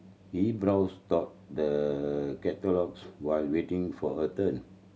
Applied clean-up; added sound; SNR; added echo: none; none; none; none.